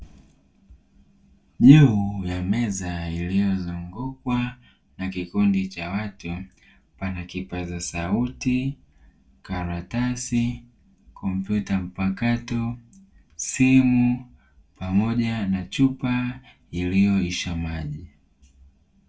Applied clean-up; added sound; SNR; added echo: none; none; none; reverberation time 0.2 s.